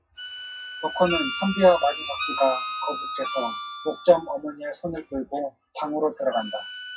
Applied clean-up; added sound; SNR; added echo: classical method WPE with log-MMSE.